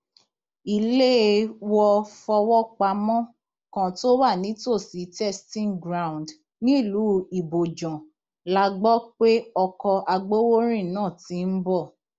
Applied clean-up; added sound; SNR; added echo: none; none; none; none.